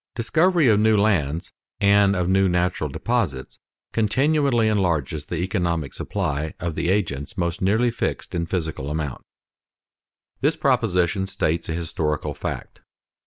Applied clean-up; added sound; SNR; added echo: none; none; none; none.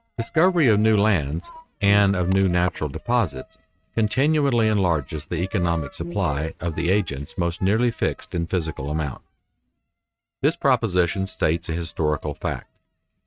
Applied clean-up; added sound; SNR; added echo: neural mask model RNNoise.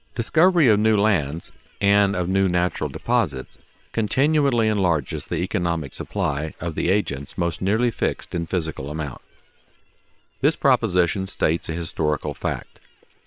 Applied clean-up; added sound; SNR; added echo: neural separator model SepFormer WHAM!.